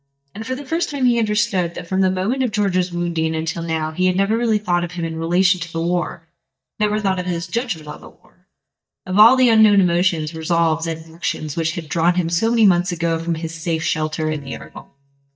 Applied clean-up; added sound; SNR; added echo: neural mask model DeepFilterNet 3.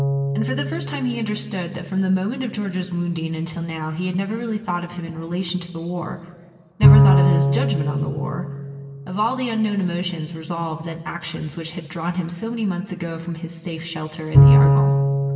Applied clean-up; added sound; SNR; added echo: none; Bowed string instrument; -4 dB; reverberation time 2.4 s.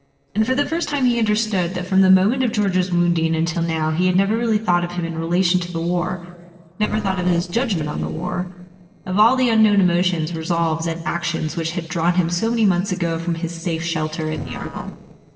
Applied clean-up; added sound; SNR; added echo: neural separator model SepFormer DNS4.